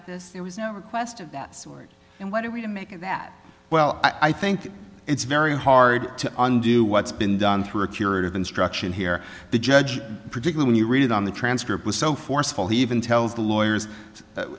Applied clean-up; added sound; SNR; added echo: none; none; none; none.